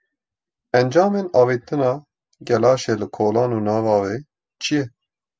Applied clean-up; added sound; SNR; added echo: none; none; none; none.